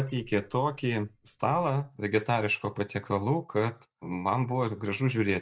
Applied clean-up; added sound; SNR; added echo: neural mask model DeepFilterNet 3.